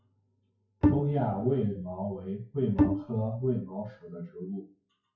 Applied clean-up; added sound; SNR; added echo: classical method WPE with log-MMSE.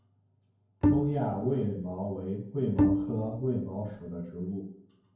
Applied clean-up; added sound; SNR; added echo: none; Bowed string instrument; -3 dB; reverberation time 0.9 s.